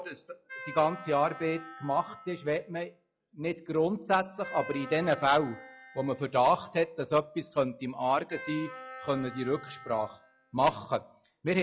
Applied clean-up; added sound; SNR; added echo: classical method log-MMSE.